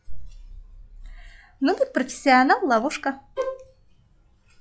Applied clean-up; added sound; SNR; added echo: classical method log-MMSE.